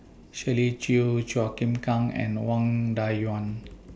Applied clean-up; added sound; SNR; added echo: none; none; none; none.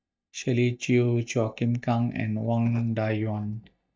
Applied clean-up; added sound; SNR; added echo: neural mask model DeepFilterNet 3.